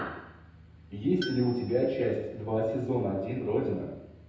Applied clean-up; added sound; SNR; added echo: none; Tools; 19 dB; reverberation time 0.9 s.